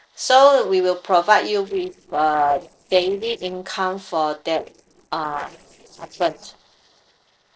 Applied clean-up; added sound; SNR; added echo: neural separator model SepFormer DNS4.